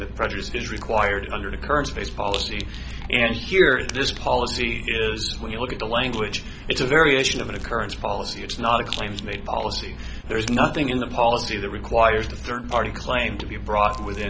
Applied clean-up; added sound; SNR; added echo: none; Rattle; 20 dB; none.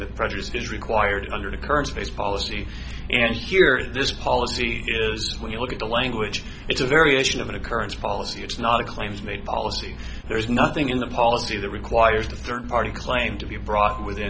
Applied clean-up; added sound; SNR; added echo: none; none; none; none.